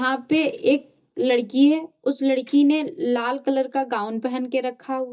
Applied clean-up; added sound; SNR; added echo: neural mask model DeepFilterNet 3.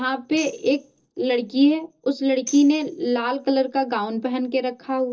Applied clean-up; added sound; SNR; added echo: neural separator model SepFormer DNS4.